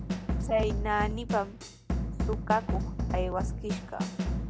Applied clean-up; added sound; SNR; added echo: none; Drum / Drum kit; -1 dB; none.